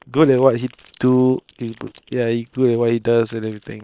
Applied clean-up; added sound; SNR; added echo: neural separator model SepFormer WHAM!.